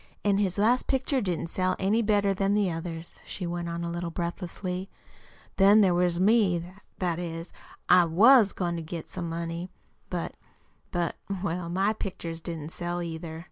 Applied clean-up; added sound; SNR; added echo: none; none; none; none.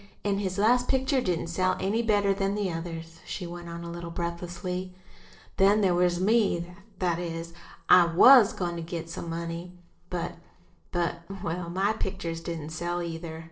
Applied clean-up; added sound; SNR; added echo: neural separator model SepFormer DNS4.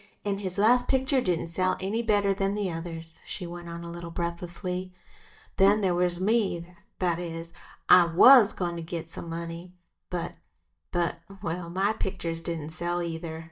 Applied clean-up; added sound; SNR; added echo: neural mask model DeepFilterNet 3.